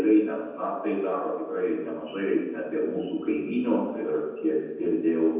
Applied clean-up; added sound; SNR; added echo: none; none; none; reverberation time 1.1 s.